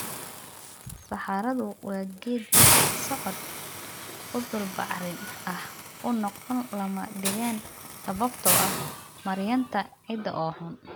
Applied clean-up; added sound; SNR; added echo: none; Hiss; -2 dB; none.